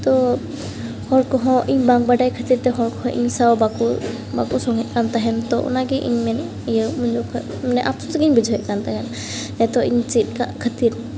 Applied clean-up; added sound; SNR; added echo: none; none; none; none.